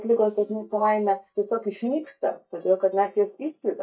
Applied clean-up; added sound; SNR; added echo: neural mask model DeepFilterNet 3.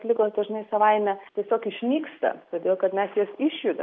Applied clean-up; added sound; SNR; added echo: none; none; none; none.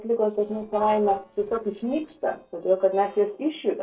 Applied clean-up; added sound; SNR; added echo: neural separator model SepFormer DNS4.